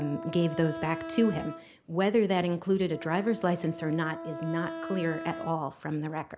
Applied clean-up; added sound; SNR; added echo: none; Wind instrument, woodwind instrument; 11 dB; none.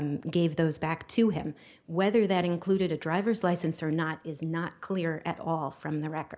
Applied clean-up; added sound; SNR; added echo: none; none; none; none.